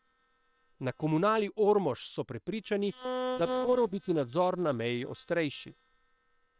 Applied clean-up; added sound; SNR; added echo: neural separator model SepFormer WHAM!.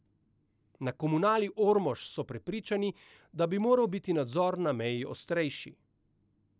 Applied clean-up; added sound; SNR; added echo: none; none; none; none.